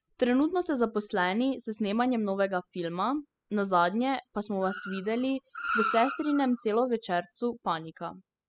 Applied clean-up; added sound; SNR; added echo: classical method spectral subtraction.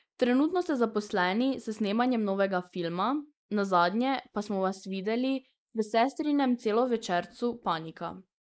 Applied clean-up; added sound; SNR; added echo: neural mask model Resemble Enhance denoiser.